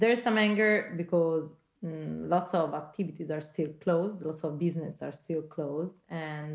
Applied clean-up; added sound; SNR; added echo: none; none; none; none.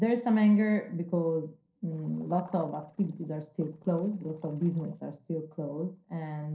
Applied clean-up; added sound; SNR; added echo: neural separator model SepFormer DNS4.